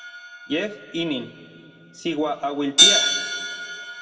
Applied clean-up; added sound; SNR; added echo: none; Hi-hat; -5 dB; reverberation time 2.4 s.